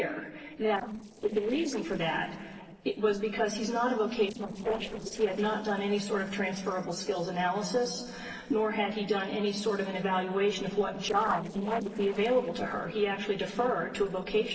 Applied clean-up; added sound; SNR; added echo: neural separator model SepFormer DNS4.